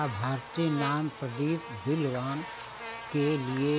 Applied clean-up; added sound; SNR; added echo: none; Buzz; 10 dB; none.